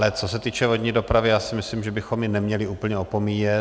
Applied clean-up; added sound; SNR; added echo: none; none; none; none.